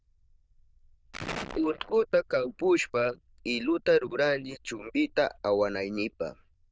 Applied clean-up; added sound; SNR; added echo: neural diffusion model UNIVERSE++.